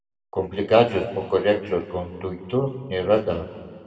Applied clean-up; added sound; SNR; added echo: none; none; none; reverberation time 1.9 s.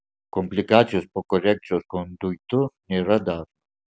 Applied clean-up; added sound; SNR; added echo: none; none; none; none.